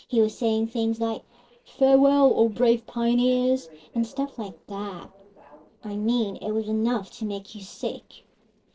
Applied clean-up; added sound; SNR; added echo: neural separator model SepFormer DNS4.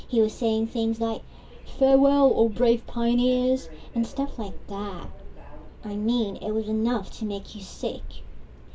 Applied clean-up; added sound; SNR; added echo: none; Subway, metro, underground; 15 dB; reverberation time 0.2 s.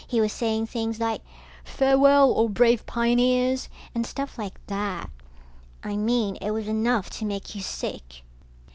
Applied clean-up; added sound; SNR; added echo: none; none; none; none.